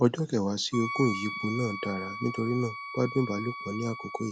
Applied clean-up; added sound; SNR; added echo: none; Wind instrument, woodwind instrument; 9 dB; none.